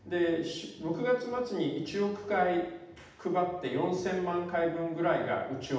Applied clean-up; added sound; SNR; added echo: none; none; none; reverberation time 0.8 s.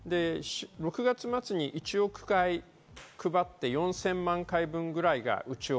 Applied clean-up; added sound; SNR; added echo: none; none; none; none.